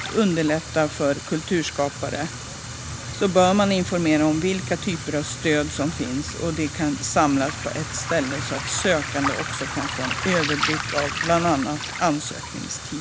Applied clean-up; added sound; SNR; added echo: none; Fire + Waves, surf; 7 dB; none.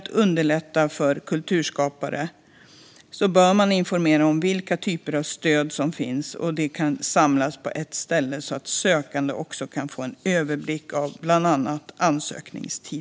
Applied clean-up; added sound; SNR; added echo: none; none; none; none.